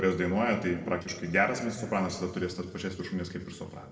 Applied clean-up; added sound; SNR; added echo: neural separator model SepFormer DNS4.